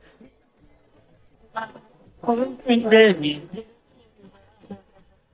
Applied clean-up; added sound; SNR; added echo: neural mask model DeepFilterNet 3.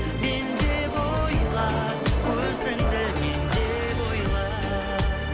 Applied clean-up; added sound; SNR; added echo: none; Skateboard; 10 dB; none.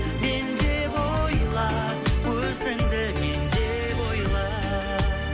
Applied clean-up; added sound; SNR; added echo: none; none; none; none.